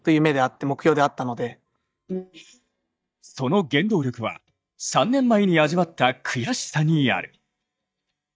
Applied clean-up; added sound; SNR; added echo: neural mask model DeepFilterNet 3.